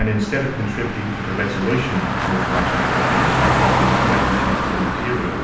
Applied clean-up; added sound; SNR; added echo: none; Car; -3 dB; reverberation time 0.9 s.